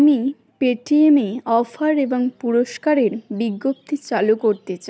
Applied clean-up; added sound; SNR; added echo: none; none; none; none.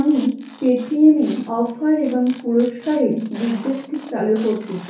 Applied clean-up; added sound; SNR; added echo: none; Tearing; 17 dB; reverberation time 0.6 s.